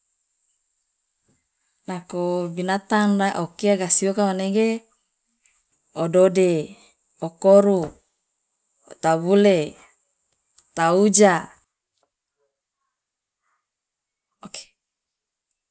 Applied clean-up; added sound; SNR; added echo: none; none; none; none.